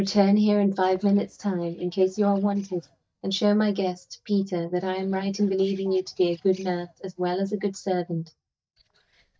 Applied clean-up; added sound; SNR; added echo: neural mask model DeepFilterNet 3.